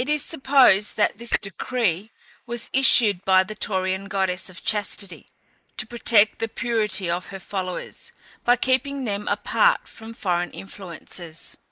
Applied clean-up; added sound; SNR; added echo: neural mask model Resemble Enhance denoiser.